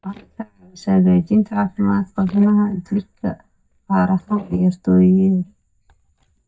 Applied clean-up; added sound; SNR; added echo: neural mask model DeepFilterNet 3.